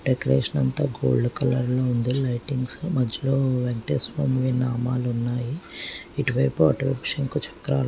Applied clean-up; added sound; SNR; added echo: none; none; none; none.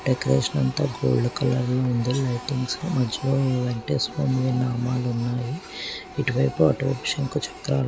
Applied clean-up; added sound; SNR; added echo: none; Printer; 17 dB; none.